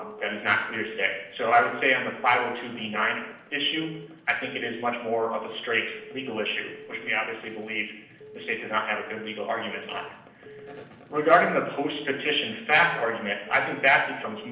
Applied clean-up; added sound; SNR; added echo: neural separator model SepFormer DNS4.